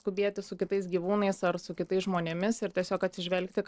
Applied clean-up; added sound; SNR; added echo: neural separator model SepFormer DNS4.